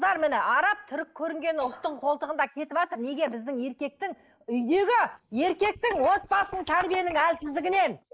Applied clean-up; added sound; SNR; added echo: neural mask model Resemble Enhance denoiser.